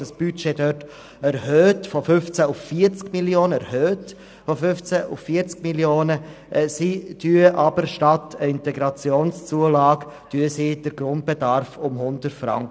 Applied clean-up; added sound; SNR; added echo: none; none; none; none.